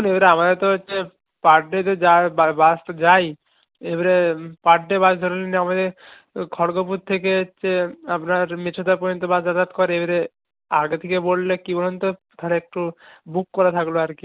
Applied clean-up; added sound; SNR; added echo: none; none; none; none.